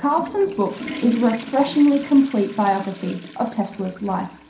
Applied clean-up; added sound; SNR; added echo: none; Toilet flush / Water; 15 dB; reverberation time 0.5 s.